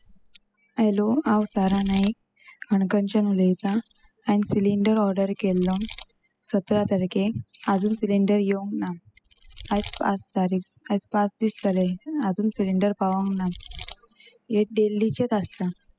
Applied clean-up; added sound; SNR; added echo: classical method spectral subtraction.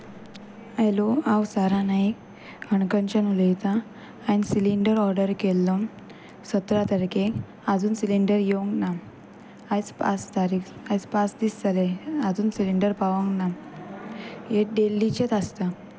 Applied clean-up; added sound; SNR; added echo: none; none; none; none.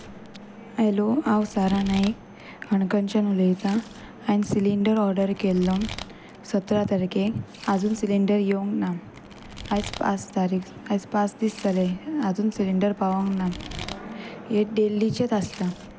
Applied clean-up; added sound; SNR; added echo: none; Domestic sounds, home sounds; 19 dB; none.